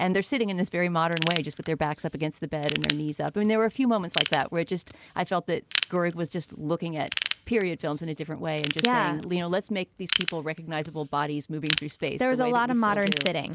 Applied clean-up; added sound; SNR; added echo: none; Ratchet, pawl / Tools; 8 dB; none.